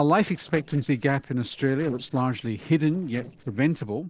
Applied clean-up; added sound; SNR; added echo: neural separator model SepFormer DNS4.